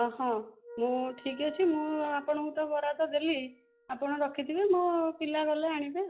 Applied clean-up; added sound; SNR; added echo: classical method log-MMSE.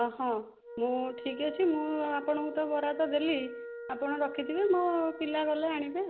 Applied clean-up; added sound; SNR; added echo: none; Wind instrument, woodwind instrument; 13 dB; none.